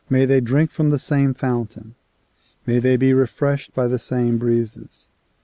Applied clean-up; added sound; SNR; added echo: none; none; none; none.